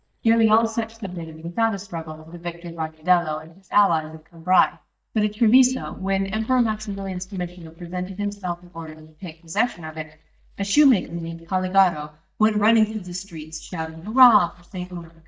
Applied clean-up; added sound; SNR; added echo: neural mask model DeepFilterNet 3.